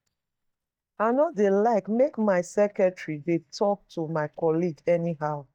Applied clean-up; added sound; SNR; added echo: neural mask model DeepFilterNet 3.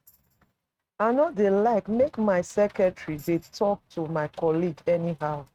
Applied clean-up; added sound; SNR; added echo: neural mask model RNNoise.